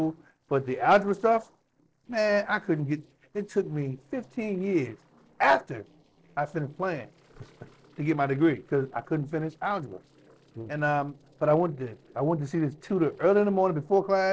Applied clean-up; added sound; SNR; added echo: neural separator model SepFormer DNS4.